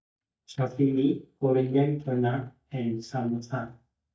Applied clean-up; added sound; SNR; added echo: neural mask model DeepFilterNet 3.